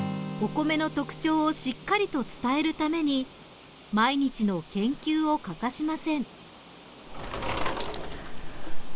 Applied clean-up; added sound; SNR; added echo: none; Acoustic guitar; 16 dB; none.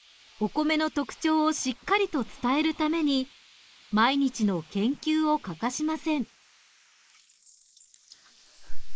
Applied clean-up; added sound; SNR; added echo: neural mask model Resemble Enhance denoiser.